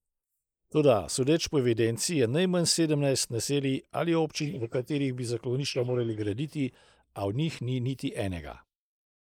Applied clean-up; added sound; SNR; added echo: neural mask model Resemble Enhance denoiser.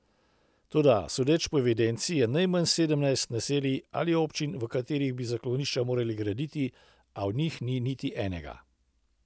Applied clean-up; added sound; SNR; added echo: none; none; none; none.